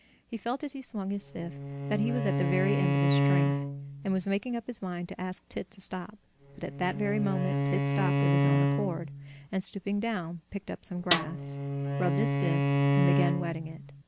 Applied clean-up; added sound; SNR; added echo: none; Snare drum + Bowed string instrument; -5 dB; none.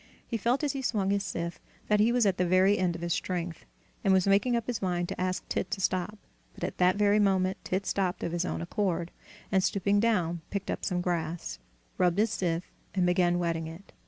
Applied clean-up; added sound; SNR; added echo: none; none; none; none.